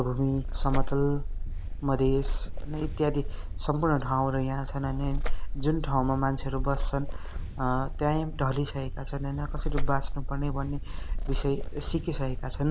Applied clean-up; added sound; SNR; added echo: none; Purr; 0 dB; none.